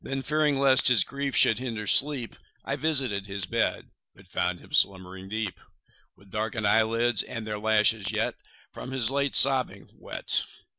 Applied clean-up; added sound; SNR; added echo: none; none; none; none.